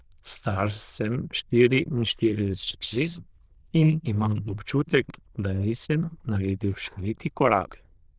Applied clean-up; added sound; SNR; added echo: neural diffusion model UNIVERSE++.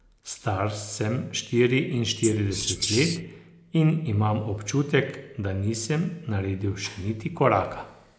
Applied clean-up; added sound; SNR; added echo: none; Wild animals; 5 dB; none.